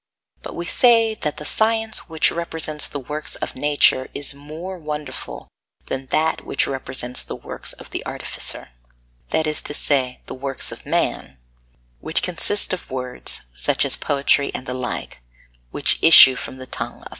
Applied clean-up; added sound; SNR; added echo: none; none; none; none.